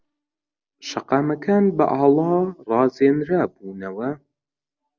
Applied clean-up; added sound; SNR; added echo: none; none; none; none.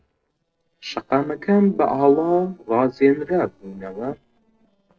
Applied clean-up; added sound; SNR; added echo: neural separator model SepFormer DNS4.